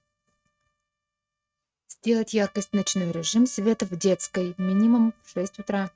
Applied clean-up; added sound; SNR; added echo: neural mask model RNNoise.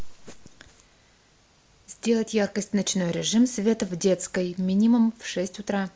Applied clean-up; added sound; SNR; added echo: none; none; none; none.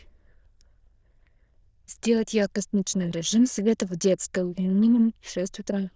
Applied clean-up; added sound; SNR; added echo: neural diffusion model UNIVERSE++.